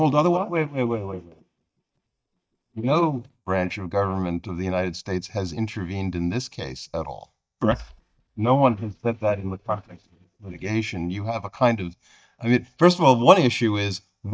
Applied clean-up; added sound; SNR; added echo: neural mask model DeepFilterNet 3.